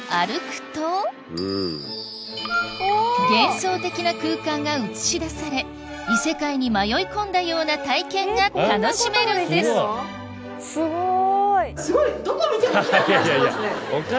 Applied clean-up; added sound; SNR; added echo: none; Wind instrument, woodwind instrument; 7 dB; none.